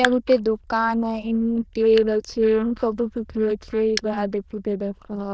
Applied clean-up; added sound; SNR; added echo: neural diffusion model UNIVERSE++.